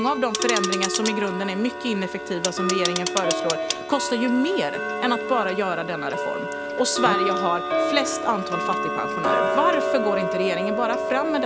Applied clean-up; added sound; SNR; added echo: none; Tick-tock; 0 dB; none.